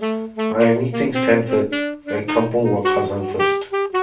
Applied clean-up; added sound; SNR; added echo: none; Wind instrument, woodwind instrument; 2 dB; reverberation time 0.3 s.